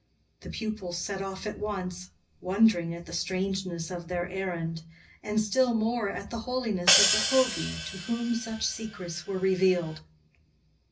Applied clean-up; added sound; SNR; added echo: none; Hi-hat; 0 dB; reverberation time 0.4 s.